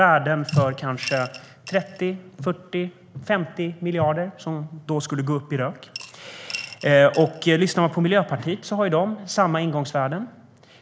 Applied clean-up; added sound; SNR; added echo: none; Coin (dropping) / Glass; 17 dB; none.